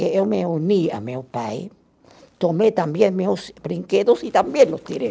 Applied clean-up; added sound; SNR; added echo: none; none; none; none.